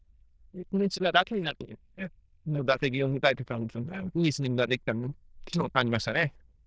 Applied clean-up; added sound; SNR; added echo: neural diffusion model UNIVERSE++.